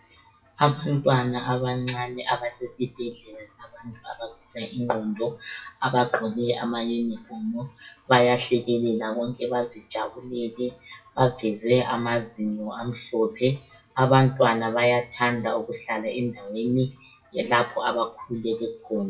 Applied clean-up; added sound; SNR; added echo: classical method WPE with log-MMSE.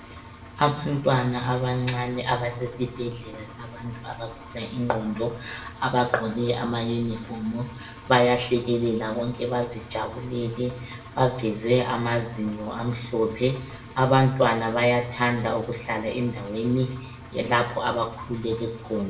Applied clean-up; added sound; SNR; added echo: none; Engine; 17 dB; reverberation time 0.6 s.